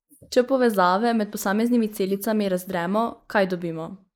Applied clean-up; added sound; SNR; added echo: neural mask model Resemble Enhance denoiser.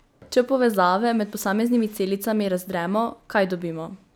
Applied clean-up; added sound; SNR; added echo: none; none; none; none.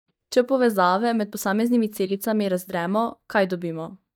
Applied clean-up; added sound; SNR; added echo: neural mask model DeepFilterNet 3.